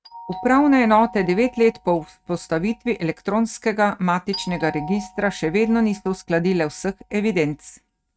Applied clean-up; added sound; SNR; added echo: neural mask model RNNoise.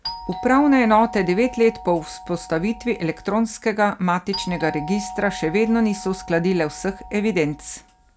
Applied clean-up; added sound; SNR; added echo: none; Doorbell; 15 dB; none.